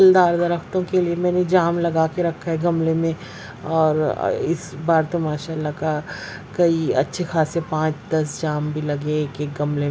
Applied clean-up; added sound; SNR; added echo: none; none; none; none.